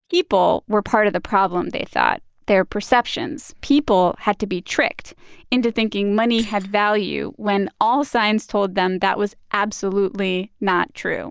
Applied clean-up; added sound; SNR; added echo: neural mask model DeepFilterNet 3.